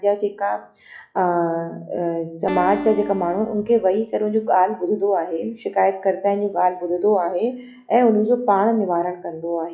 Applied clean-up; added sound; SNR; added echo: classical method log-MMSE.